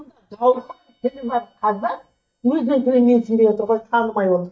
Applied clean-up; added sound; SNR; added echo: neural mask model DeepFilterNet 3.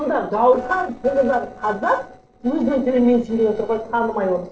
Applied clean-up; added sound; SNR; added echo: neural separator model SepFormer DNS4.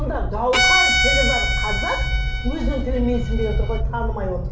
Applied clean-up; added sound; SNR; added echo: none; Bowed string instrument; 3 dB; reverberation time 0.6 s.